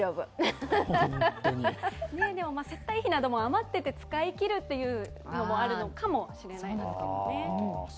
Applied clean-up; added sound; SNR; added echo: none; none; none; none.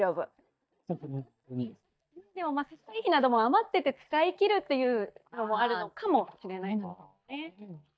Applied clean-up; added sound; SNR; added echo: neural mask model DeepFilterNet 3.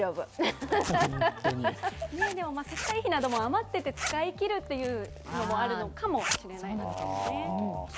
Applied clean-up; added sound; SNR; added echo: none; Zipper (clothing); 11 dB; none.